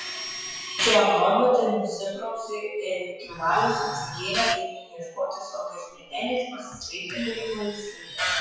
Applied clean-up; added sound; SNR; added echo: classical method WPE with log-MMSE.